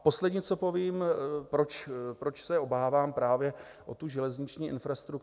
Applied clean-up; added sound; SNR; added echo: none; none; none; none.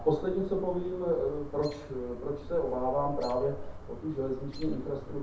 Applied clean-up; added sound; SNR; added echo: none; Chirp, tweet; 9 dB; reverberation time 0.5 s.